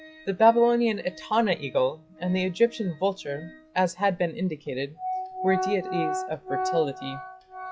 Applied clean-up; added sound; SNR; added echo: classical method log-MMSE.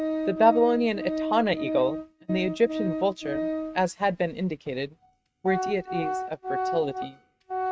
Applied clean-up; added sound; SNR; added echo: neural mask model RNNoise.